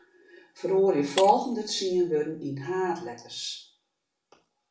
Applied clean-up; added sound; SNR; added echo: none; Shatter; 16 dB; reverberation time 0.3 s.